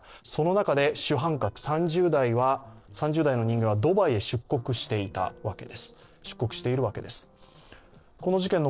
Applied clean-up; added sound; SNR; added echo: neural separator model SepFormer DNS4.